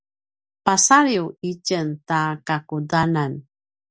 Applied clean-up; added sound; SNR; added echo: none; none; none; none.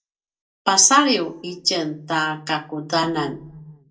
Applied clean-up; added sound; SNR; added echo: none; none; none; reverberation time 0.2 s.